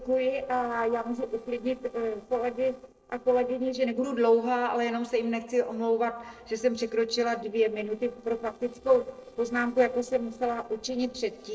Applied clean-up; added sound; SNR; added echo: neural separator model SepFormer DNS4.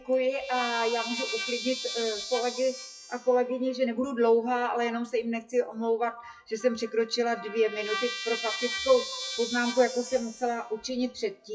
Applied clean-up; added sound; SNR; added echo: classical method WPE with log-MMSE.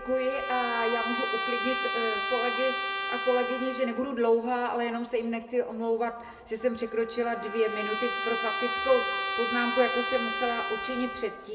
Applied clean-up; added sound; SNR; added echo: none; Trumpet; 3 dB; reverberation time 1.1 s.